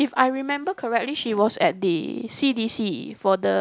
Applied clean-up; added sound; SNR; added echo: none; none; none; none.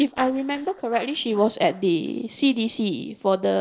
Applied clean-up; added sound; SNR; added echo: neural separator model SepFormer DNS4.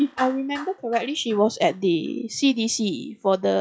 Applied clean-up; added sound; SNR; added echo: classical method WPE with log-MMSE.